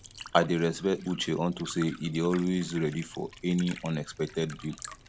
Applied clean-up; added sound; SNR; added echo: none; Liquid; 17 dB; none.